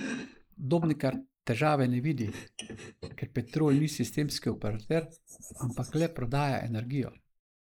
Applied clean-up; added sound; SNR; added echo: neural mask model Resemble Enhance denoiser.